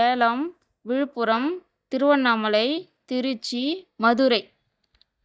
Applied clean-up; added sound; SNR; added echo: neural mask model DeepFilterNet 3.